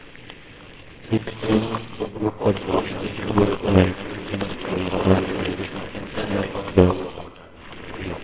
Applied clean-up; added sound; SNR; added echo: neural separator model SepFormer WHAMR!.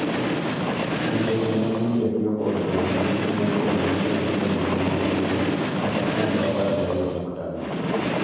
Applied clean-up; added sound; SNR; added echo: none; Train; -1 dB; reverberation time 1.2 s.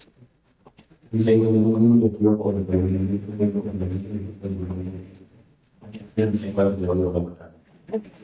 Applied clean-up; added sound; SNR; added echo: neural mask model DeepFilterNet 3.